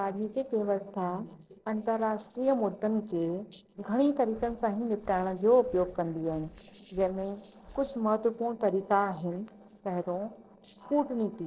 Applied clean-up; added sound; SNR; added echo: neural separator model SepFormer DNS4.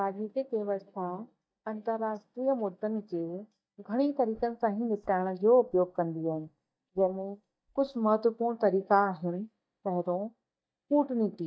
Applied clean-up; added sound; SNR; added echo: neural mask model DeepFilterNet 3.